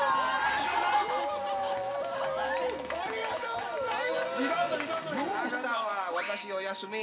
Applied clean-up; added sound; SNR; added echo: none; Wind instrument, woodwind instrument; 18 dB; reverberation time 0.2 s.